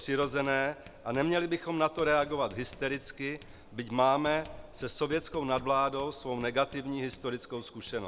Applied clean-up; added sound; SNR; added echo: none; Writing; 20 dB; none.